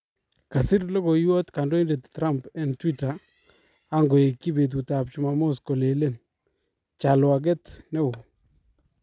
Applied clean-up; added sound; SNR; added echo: none; none; none; none.